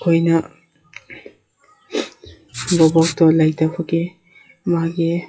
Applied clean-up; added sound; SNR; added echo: classical method WPE with log-MMSE.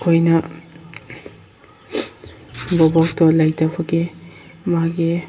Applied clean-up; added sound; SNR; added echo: none; Writing; 10 dB; reverberation time 0.7 s.